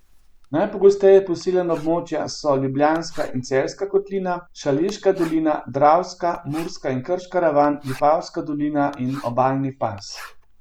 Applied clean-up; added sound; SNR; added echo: none; Writing; 20 dB; none.